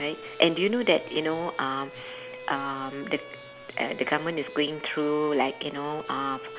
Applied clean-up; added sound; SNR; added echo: none; Bowed string instrument; 15 dB; none.